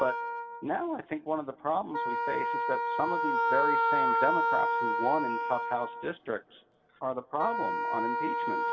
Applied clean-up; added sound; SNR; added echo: none; Wind instrument, woodwind instrument; -3 dB; reverberation time 2.1 s.